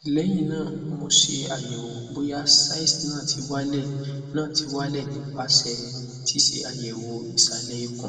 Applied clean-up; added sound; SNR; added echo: none; none; none; reverberation time 2.2 s.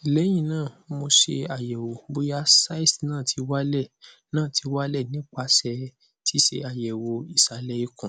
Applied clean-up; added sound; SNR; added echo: none; none; none; none.